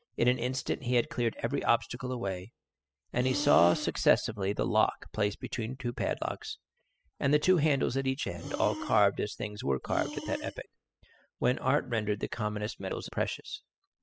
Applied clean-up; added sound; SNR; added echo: classical method spectral subtraction.